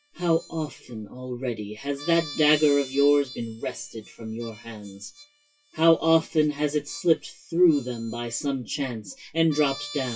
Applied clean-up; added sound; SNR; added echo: classical method WPE with log-MMSE.